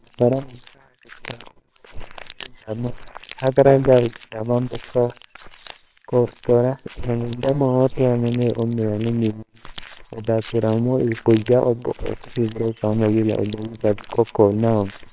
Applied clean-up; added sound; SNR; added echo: neural separator model SepFormer WHAMR!.